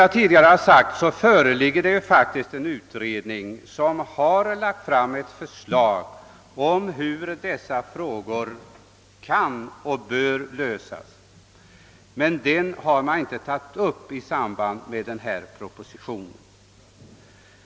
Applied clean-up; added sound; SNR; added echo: none; none; none; none.